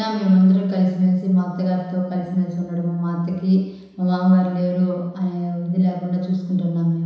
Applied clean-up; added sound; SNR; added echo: none; none; none; reverberation time 1.0 s.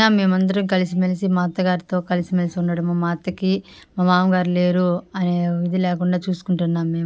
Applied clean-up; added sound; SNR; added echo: none; none; none; none.